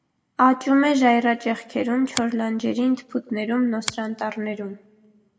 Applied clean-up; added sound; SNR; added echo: none; Finger snapping; 16 dB; reverberation time 0.7 s.